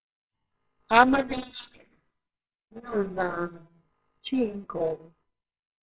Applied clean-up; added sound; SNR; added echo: neural separator model SepFormer WHAMR!.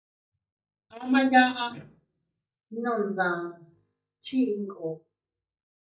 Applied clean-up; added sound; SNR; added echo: neural mask model DeepFilterNet 3.